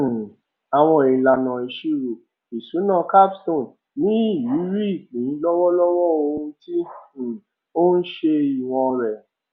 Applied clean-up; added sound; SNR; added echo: none; none; none; none.